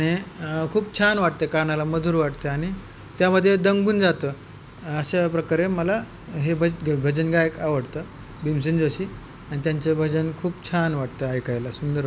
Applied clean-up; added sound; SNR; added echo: none; none; none; none.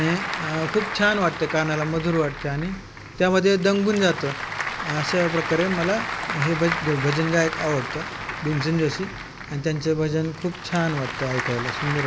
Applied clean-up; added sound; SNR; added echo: none; Applause / Crowd; 7 dB; none.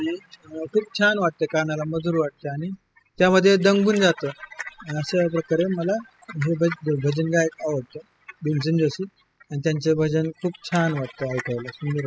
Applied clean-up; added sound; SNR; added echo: classical method spectral subtraction.